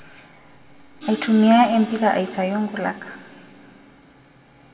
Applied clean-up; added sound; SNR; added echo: none; Crash cymbal; 19 dB; reverberation time 1.2 s.